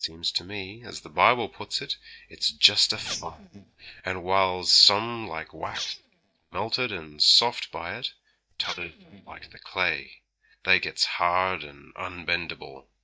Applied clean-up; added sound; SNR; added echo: neural mask model DeepFilterNet 3.